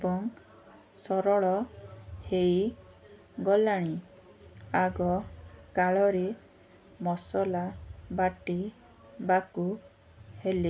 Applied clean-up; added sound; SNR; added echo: none; none; none; none.